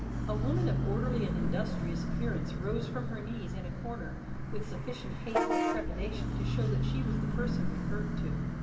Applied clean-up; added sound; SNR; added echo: none; Bus / Vehicle horn, car horn, honking; -5 dB; reverberation time 2.3 s.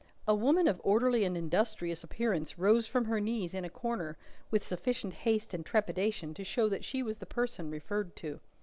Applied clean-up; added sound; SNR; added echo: none; none; none; none.